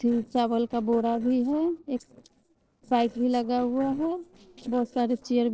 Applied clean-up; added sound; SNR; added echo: neural separator model SepFormer DNS4.